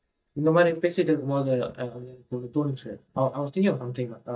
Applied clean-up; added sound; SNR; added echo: neural mask model DeepFilterNet 3.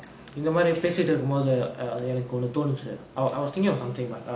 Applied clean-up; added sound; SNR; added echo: none; none; none; none.